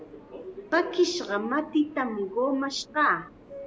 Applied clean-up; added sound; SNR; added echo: none; Subway, metro, underground; 16 dB; none.